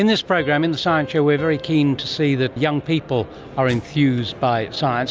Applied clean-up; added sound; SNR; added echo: none; Piano + Squeak / Wood; 20 dB; none.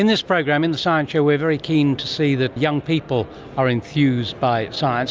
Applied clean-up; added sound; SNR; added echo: none; none; none; none.